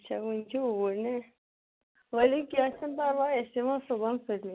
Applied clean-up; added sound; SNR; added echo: none; none; none; none.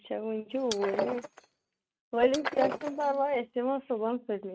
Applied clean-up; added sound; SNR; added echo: neural mask model RNNoise.